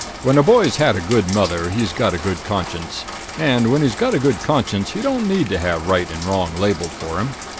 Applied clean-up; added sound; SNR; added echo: none; Rain; 12 dB; none.